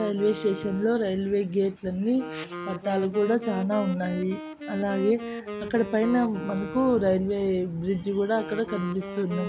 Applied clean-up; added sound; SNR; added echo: none; Wind instrument, woodwind instrument; 11 dB; none.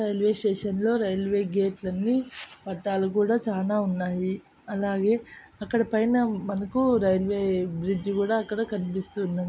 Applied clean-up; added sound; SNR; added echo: none; none; none; none.